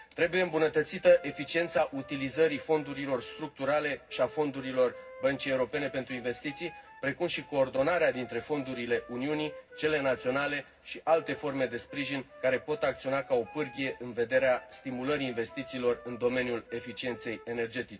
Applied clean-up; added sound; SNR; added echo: none; Wind instrument, woodwind instrument; 19 dB; reverberation time 0.4 s.